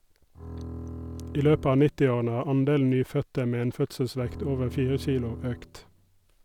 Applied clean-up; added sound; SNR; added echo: none; Bowed string instrument; 13 dB; none.